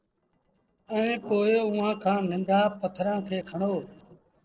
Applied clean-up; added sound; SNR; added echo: neural separator model SepFormer DNS4.